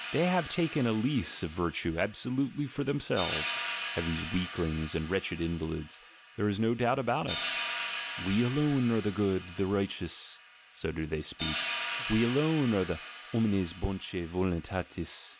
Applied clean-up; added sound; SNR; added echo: none; Hi-hat; 7 dB; none.